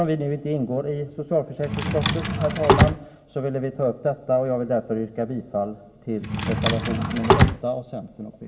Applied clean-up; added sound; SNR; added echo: none; Drawer open or close; -4 dB; reverberation time 1.6 s.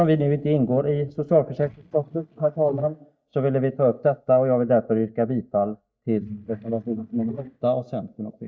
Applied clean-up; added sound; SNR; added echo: neural mask model DeepFilterNet 3.